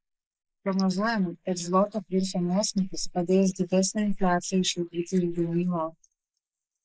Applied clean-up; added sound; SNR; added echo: neural mask model Resemble Enhance denoiser.